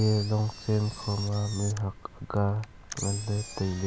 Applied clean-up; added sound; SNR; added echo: none; Engine; 13 dB; none.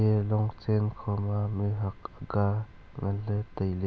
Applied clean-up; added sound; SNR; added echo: none; none; none; none.